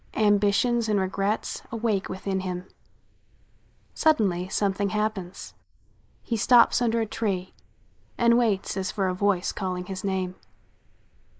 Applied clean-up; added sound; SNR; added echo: neural mask model Resemble Enhance denoiser.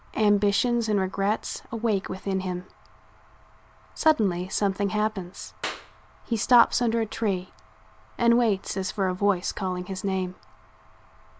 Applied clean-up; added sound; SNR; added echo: none; Clapping; 15 dB; none.